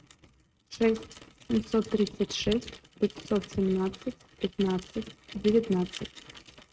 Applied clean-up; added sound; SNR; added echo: neural mask model RNNoise.